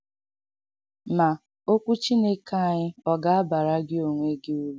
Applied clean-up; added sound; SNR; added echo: none; none; none; none.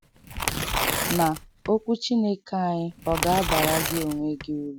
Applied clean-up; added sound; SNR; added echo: none; Tearing; 3 dB; none.